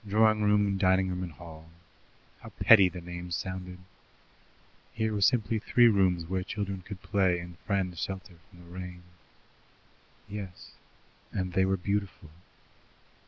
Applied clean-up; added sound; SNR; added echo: none; none; none; none.